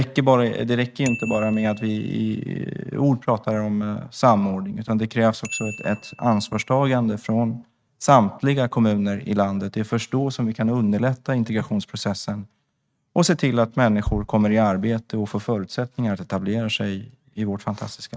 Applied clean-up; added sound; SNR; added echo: neural mask model RNNoise.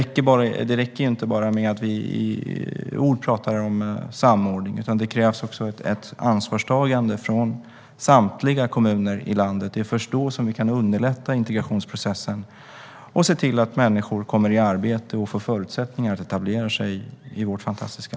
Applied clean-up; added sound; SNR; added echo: none; none; none; none.